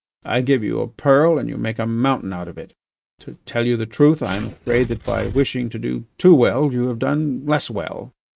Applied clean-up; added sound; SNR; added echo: neural mask model RNNoise.